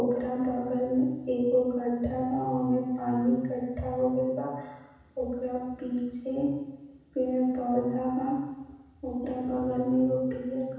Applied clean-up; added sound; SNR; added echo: none; none; none; reverberation time 1.1 s.